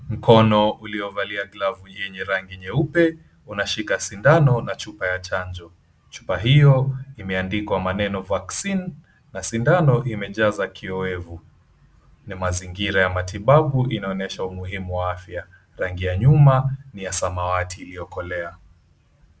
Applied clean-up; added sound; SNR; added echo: none; none; none; none.